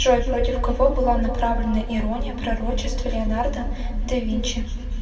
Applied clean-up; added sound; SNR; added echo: none; none; none; reverberation time 1.9 s.